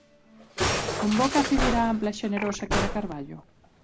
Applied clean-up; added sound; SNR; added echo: none; Musical instrument; 2 dB; none.